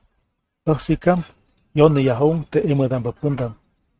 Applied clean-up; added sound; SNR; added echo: neural mask model RNNoise.